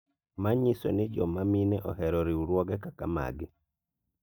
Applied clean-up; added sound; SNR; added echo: neural mask model DeepFilterNet 3.